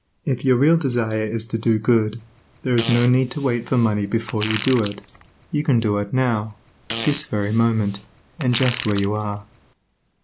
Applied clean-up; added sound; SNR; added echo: none; Fart; 13 dB; none.